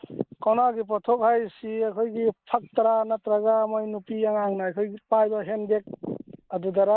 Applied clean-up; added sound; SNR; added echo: neural mask model Resemble Enhance denoiser.